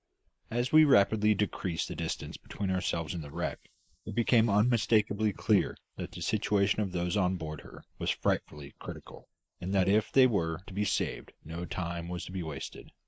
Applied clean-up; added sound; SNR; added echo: neural mask model Resemble Enhance denoiser.